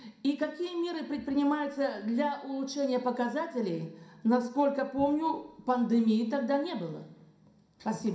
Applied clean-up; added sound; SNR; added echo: none; none; none; reverberation time 0.5 s.